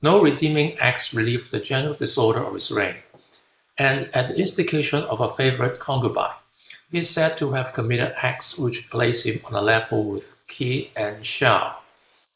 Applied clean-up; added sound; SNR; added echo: neural mask model Resemble Enhance denoiser.